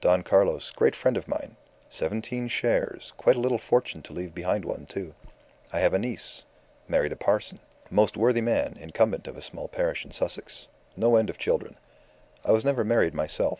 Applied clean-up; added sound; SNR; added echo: none; none; none; none.